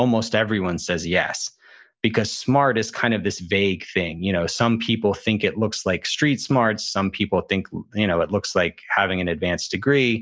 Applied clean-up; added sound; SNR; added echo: none; none; none; none.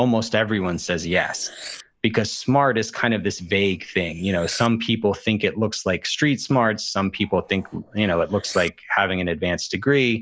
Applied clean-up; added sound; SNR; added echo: neural mask model Resemble Enhance denoiser.